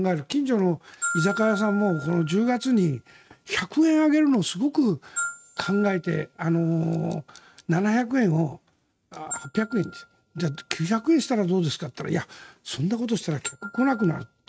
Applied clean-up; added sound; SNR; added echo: neural mask model RNNoise.